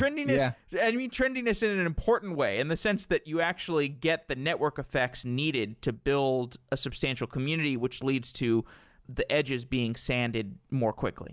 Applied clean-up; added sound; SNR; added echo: none; none; none; none.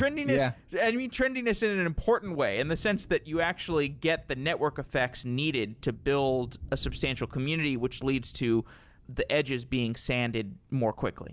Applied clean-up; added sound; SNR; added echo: none; Thunder; 19 dB; none.